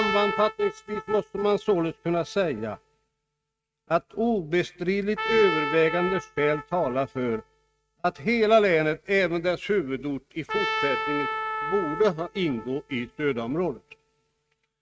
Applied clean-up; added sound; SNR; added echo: neural mask model RNNoise.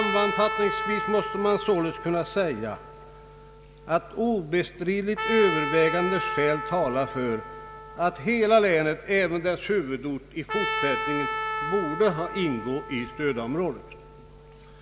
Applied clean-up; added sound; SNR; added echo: none; Trumpet; 7 dB; none.